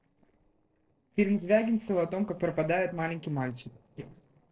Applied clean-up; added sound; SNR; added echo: neural separator model SepFormer DNS4.